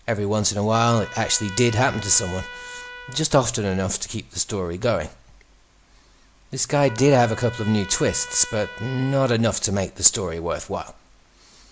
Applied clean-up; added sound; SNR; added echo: none; Trumpet; 18 dB; none.